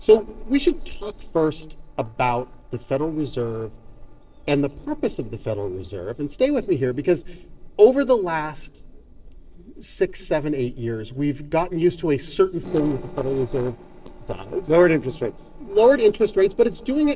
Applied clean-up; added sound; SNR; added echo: neural separator model SepFormer DNS4.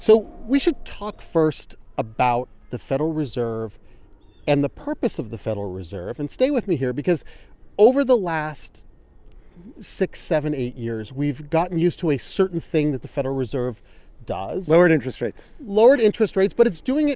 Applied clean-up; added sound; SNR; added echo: none; none; none; none.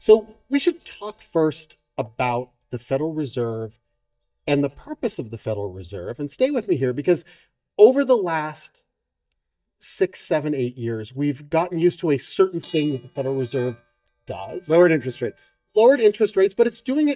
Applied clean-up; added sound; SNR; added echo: neural mask model DeepFilterNet 3.